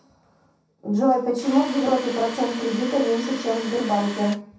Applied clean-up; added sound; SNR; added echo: none; Tools; 12 dB; reverberation time 0.7 s.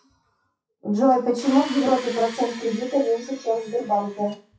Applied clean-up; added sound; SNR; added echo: classical method WPE with log-MMSE.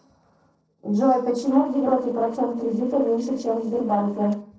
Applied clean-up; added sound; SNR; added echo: neural separator model SepFormer DNS4.